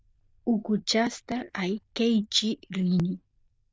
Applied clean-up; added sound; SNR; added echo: neural diffusion model UNIVERSE++.